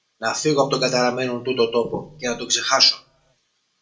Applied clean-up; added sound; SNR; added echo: none; none; none; reverberation time 0.2 s.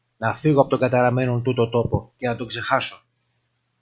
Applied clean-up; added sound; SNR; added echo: none; none; none; none.